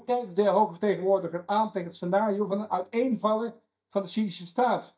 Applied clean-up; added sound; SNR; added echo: neural mask model DeepFilterNet 3.